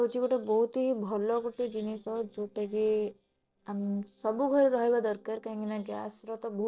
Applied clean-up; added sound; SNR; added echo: neural separator model SepFormer DNS4.